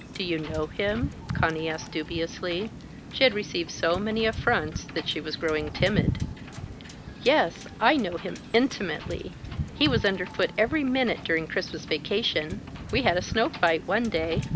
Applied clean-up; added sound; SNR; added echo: none; Wind / Boat, Water vehicle; 8 dB; none.